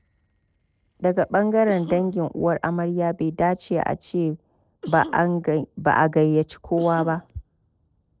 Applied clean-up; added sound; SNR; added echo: neural separator model SepFormer DNS4.